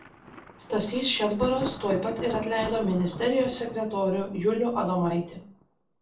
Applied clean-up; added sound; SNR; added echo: none; Thunder; 13 dB; reverberation time 0.3 s.